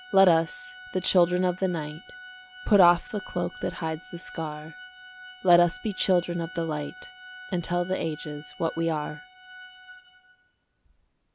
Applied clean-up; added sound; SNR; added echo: none; Organ; 18 dB; none.